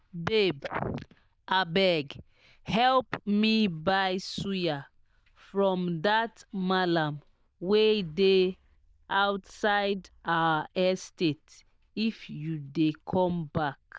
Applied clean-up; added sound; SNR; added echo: neural diffusion model UNIVERSE++.